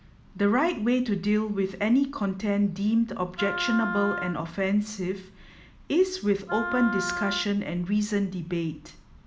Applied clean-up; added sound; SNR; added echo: none; Wind instrument, woodwind instrument; 8 dB; none.